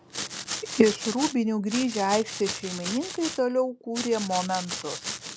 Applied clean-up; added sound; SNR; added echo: none; Domestic sounds, home sounds; 8 dB; none.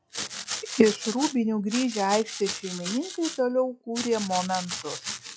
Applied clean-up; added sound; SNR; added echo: classical method log-MMSE.